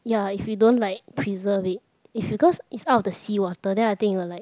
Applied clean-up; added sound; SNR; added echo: none; none; none; none.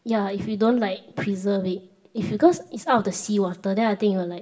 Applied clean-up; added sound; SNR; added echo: none; none; none; reverberation time 0.6 s.